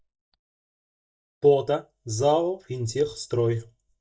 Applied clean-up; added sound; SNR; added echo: neural mask model DeepFilterNet 3.